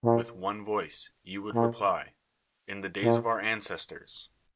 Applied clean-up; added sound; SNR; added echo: neural mask model Resemble Enhance denoiser.